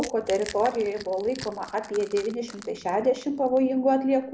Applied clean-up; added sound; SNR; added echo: none; Crack / Crushing; 19 dB; none.